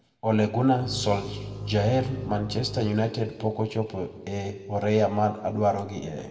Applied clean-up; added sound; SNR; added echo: none; Bowed string instrument; 11 dB; reverberation time 1.3 s.